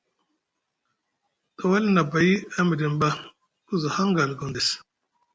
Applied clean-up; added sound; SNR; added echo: none; none; none; none.